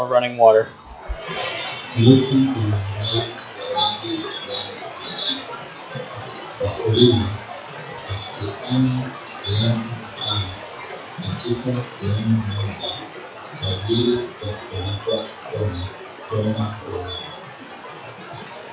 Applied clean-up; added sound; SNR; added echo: classical method WPE with log-MMSE.